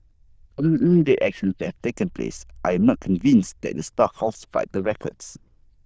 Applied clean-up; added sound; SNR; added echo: neural diffusion model UNIVERSE++.